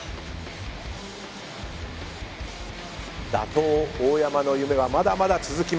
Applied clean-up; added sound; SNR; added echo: none; none; none; none.